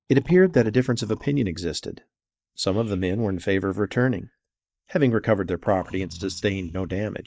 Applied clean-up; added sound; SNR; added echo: neural mask model DeepFilterNet 3.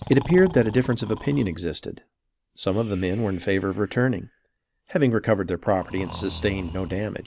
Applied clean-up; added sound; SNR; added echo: none; Breathing; 17 dB; none.